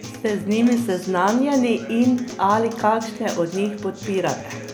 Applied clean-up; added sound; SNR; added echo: none; Acoustic guitar; 14 dB; none.